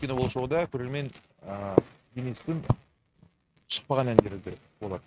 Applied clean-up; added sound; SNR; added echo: neural mask model RNNoise.